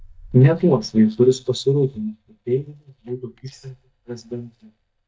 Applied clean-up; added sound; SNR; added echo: neural mask model DeepFilterNet 3.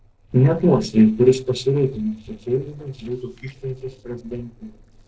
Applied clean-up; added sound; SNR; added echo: neural separator model SepFormer DNS4.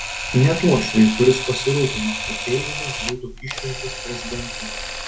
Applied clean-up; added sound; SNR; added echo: none; Camera; 7 dB; reverberation time 0.3 s.